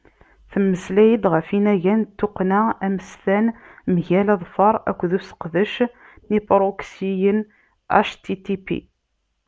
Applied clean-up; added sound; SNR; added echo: none; none; none; none.